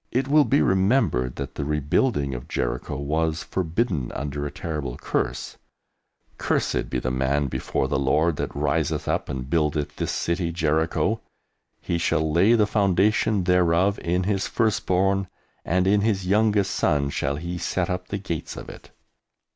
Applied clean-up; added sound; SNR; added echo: none; none; none; none.